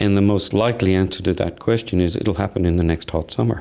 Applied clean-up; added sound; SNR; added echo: none; none; none; none.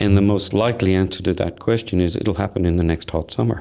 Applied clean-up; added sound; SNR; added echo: neural separator model SepFormer DNS4.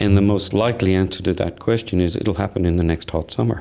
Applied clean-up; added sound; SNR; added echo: none; Bowed string instrument; 12 dB; none.